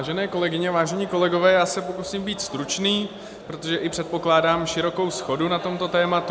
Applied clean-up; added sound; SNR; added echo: none; none; none; none.